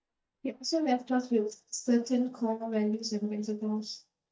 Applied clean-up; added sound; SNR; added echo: neural mask model DeepFilterNet 3.